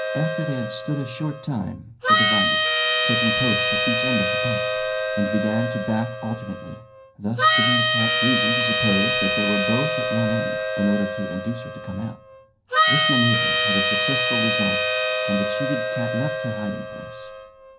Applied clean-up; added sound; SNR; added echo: none; Harmonica; -4 dB; reverberation time 0.3 s.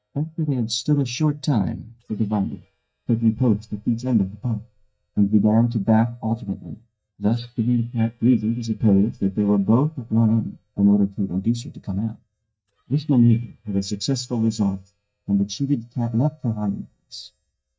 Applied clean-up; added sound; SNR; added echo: neural mask model DeepFilterNet 3.